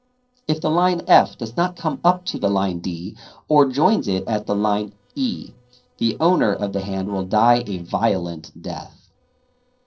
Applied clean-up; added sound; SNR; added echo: neural separator model SepFormer DNS4.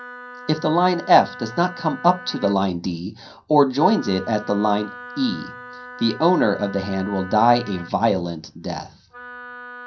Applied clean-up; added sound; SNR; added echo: none; Wind instrument, woodwind instrument; 17 dB; reverberation time 0.3 s.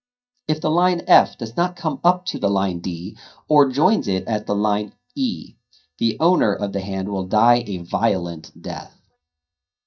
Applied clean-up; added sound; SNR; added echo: neural mask model DeepFilterNet 3.